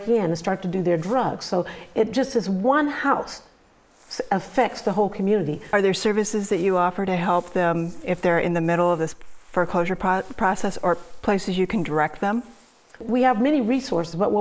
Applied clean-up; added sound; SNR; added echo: neural mask model Resemble Enhance denoiser.